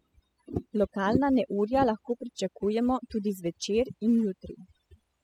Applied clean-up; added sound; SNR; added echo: classical method spectral subtraction.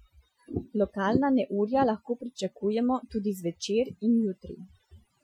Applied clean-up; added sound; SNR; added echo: classical method Wiener filter.